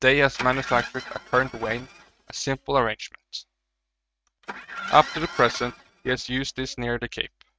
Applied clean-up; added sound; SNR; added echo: neural mask model RNNoise.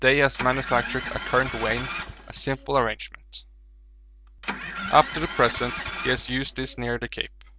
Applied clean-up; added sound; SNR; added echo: none; Engine starting; 7 dB; none.